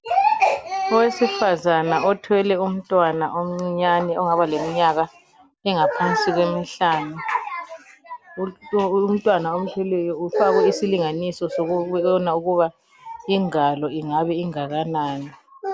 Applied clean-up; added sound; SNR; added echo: none; none; none; none.